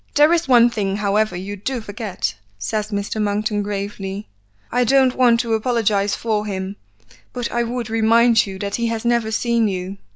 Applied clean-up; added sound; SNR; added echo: none; none; none; none.